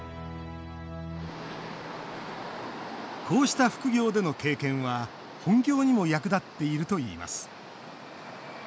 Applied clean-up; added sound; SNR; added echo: none; none; none; none.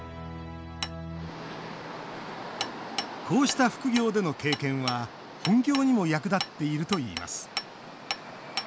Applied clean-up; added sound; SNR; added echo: none; Hammer; 11 dB; none.